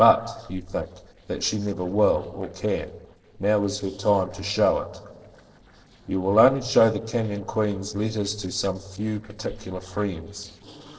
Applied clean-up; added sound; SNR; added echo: neural separator model SepFormer DNS4.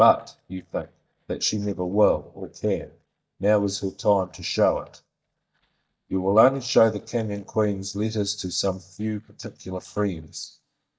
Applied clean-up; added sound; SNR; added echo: neural mask model DeepFilterNet 3.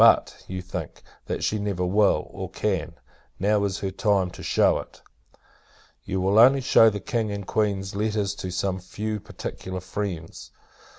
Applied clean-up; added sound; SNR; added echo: none; none; none; none.